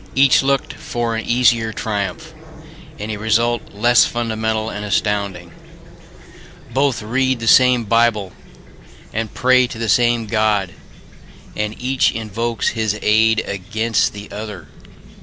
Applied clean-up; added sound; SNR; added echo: none; Chirp, tweet / Fowl; 17 dB; none.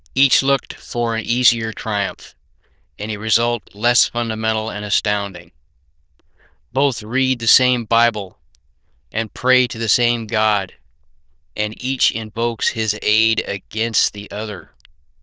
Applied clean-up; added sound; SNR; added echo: neural diffusion model UNIVERSE++.